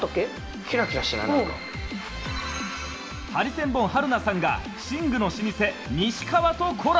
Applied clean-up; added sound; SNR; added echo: none; none; none; reverberation time 1.3 s.